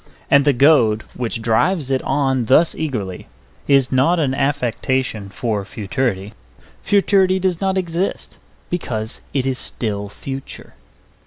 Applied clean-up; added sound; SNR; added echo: none; none; none; none.